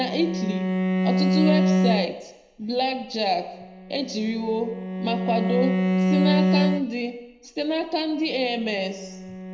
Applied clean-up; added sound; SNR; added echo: none; Bowed string instrument; -2 dB; reverberation time 0.8 s.